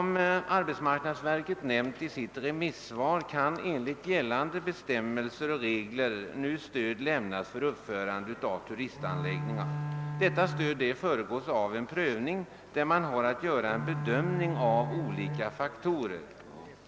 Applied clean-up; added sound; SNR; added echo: none; Bowed string instrument; 4 dB; none.